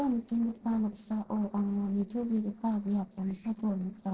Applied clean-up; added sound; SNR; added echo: neural separator model SepFormer DNS4.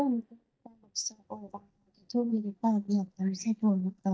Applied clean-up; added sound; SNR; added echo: neural mask model DeepFilterNet 3.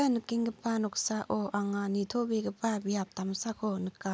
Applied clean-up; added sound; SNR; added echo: none; none; none; none.